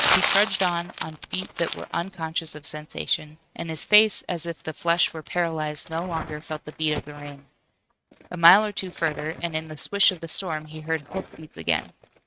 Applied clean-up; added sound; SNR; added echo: neural mask model RNNoise.